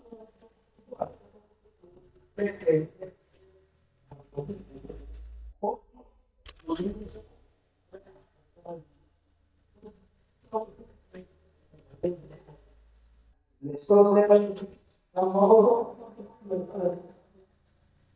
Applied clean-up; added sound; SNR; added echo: neural mask model DeepFilterNet 3.